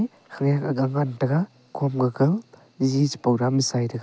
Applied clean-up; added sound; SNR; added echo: none; none; none; none.